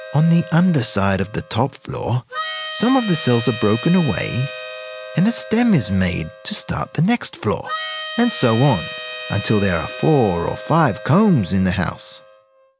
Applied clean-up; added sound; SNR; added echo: none; Harmonica; 13 dB; none.